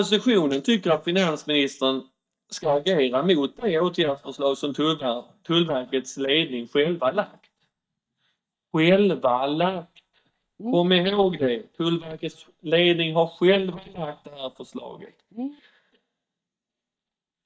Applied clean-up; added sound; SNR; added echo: neural mask model DeepFilterNet 3.